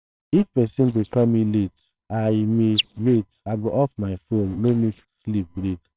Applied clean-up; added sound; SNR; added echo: neural separator model SepFormer WHAMR!.